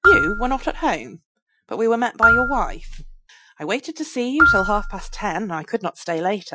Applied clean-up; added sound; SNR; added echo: classical method Wiener filter.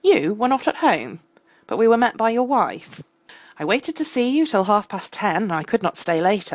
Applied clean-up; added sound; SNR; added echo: none; none; none; none.